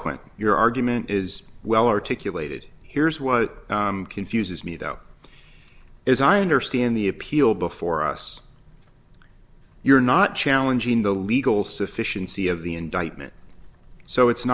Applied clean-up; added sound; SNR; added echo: none; none; none; none.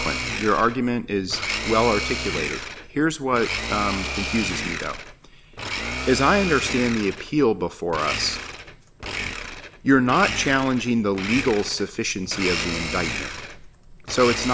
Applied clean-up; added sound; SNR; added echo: none; Domestic sounds, home sounds; 6 dB; none.